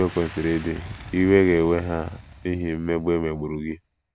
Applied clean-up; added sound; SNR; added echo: none; Boom; 18 dB; none.